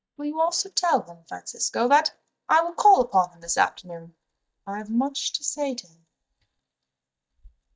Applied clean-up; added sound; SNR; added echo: neural mask model DeepFilterNet 3.